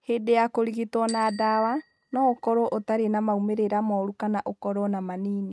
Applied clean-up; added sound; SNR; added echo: neural mask model RNNoise.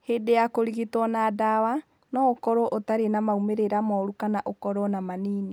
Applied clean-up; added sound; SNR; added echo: none; none; none; none.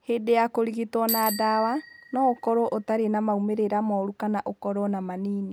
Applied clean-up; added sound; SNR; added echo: none; Bicycle bell; 13 dB; none.